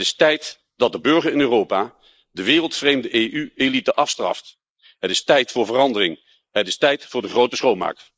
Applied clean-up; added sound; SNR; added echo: neural mask model Resemble Enhance denoiser.